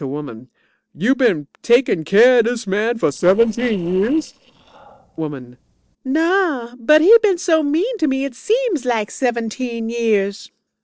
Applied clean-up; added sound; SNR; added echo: neural separator model SepFormer DNS4.